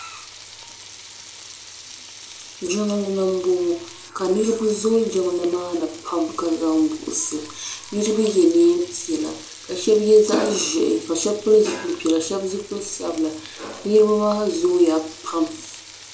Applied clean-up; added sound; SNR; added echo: none; Frying (food); 19 dB; reverberation time 0.3 s.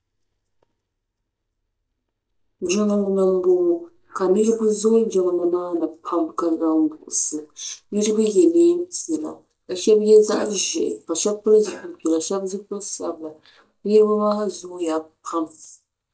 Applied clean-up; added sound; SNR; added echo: neural mask model DeepFilterNet 3.